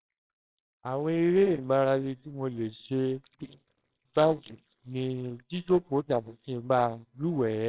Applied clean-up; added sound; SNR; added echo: neural separator model SepFormer WHAMR!.